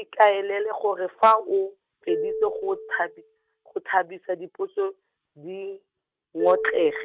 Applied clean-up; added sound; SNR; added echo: neural mask model RNNoise.